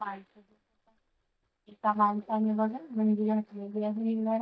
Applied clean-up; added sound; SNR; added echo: neural mask model DeepFilterNet 3.